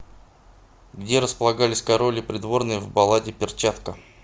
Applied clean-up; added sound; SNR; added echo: none; none; none; none.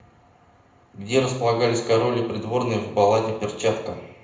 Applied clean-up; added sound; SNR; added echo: none; none; none; reverberation time 0.7 s.